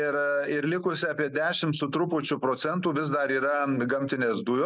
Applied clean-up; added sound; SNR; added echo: none; none; none; none.